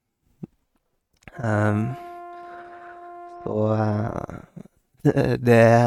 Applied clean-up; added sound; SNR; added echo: neural mask model RNNoise.